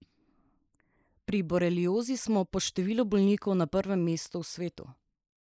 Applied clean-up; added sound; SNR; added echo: neural mask model Resemble Enhance denoiser.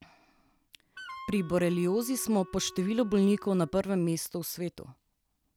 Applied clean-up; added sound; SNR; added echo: none; Wind instrument, woodwind instrument; 18 dB; none.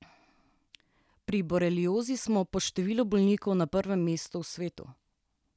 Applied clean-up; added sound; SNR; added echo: none; none; none; none.